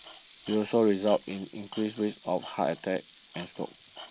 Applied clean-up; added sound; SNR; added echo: none; Sink (filling or washing) / Water tap, faucet + Tools; 16 dB; none.